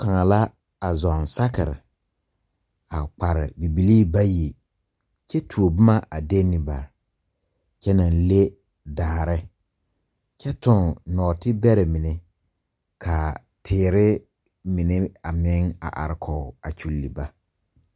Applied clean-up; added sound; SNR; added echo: none; none; none; none.